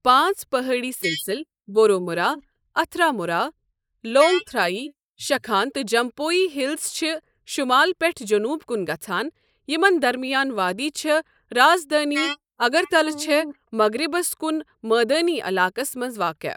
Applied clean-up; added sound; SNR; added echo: neural mask model Resemble Enhance denoiser.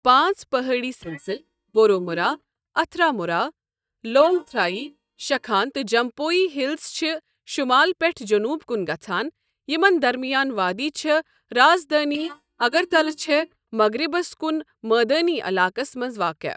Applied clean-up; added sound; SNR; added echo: neural mask model DeepFilterNet 3.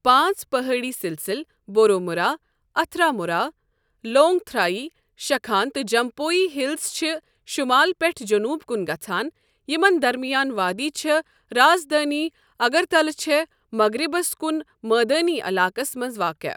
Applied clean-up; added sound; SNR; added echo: none; none; none; none.